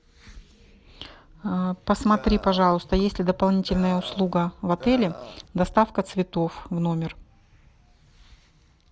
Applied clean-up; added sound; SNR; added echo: none; Burping, eructation; 15 dB; none.